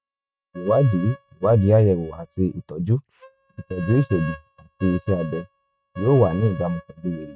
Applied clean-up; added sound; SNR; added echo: neural mask model RNNoise.